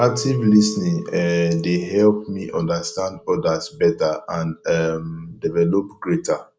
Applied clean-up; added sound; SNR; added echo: none; Chink, clink; 17 dB; none.